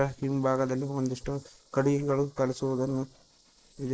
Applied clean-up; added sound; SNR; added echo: neural mask model Resemble Enhance denoiser.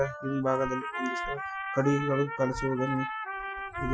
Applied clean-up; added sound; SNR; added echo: classical method Wiener filter.